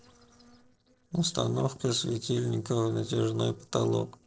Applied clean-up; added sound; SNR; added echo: neural separator model SepFormer DNS4.